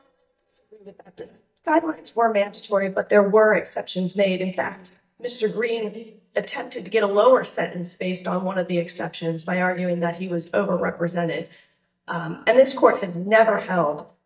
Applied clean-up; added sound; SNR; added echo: neural mask model DeepFilterNet 3.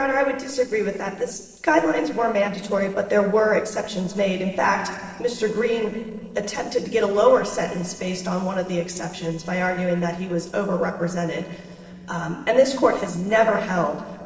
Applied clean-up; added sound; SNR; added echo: neural separator model SepFormer DNS4.